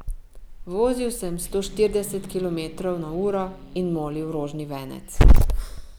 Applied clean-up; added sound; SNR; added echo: none; Growling / Hiss; -5 dB; none.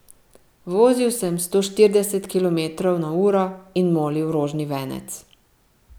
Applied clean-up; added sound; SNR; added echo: none; none; none; none.